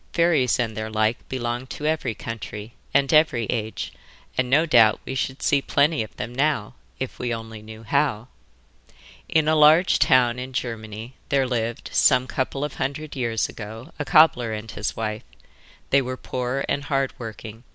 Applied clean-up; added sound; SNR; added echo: none; none; none; none.